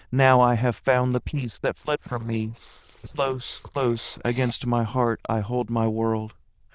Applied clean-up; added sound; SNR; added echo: neural diffusion model UNIVERSE++.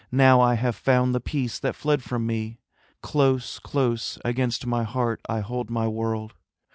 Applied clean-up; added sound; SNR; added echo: none; none; none; none.